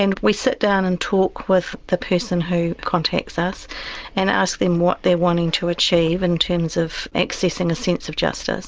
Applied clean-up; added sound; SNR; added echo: none; none; none; none.